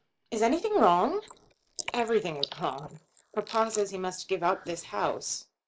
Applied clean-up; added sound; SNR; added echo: neural mask model Resemble Enhance denoiser.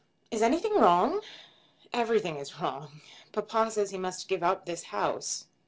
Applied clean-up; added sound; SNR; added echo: none; none; none; none.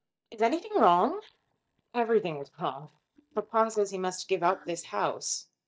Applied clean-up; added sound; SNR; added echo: neural mask model DeepFilterNet 3.